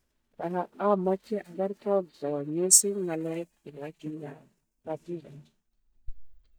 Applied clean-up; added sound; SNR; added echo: neural mask model DeepFilterNet 3.